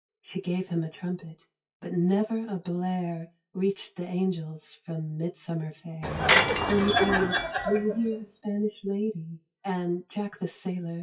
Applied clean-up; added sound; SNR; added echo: classical method WPE with log-MMSE.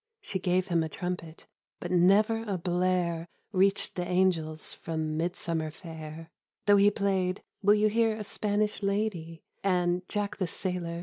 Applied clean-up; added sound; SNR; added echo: none; none; none; none.